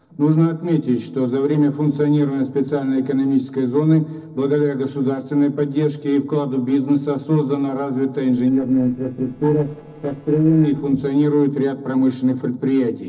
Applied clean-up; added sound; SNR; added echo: neural separator model SepFormer DNS4.